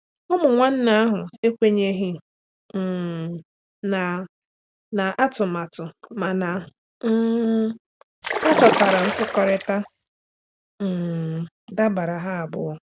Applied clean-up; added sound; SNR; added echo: none; Splash, splatter; 1 dB; none.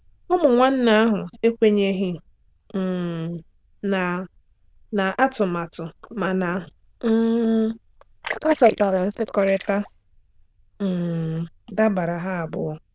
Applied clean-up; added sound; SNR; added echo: neural diffusion model UNIVERSE++.